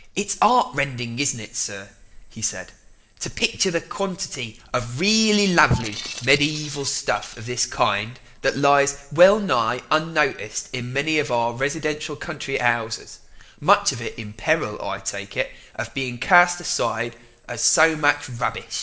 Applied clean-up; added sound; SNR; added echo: neural separator model SepFormer DNS4.